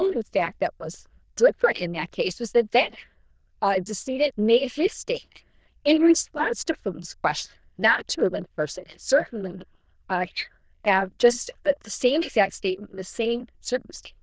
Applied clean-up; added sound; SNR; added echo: neural diffusion model UNIVERSE++.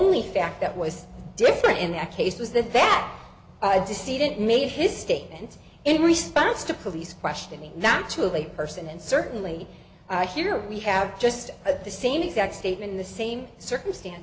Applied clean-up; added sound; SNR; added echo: none; none; none; none.